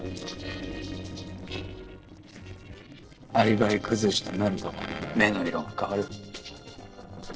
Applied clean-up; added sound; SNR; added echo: neural separator model SepFormer DNS4.